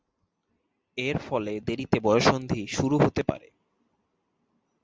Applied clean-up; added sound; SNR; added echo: none; none; none; none.